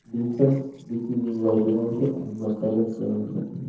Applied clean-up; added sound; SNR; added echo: neural separator model SepFormer DNS4.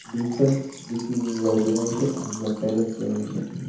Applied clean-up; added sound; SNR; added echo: none; Water / Liquid; 16 dB; reverberation time 0.7 s.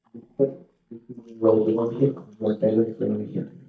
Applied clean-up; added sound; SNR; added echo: neural mask model DeepFilterNet 3.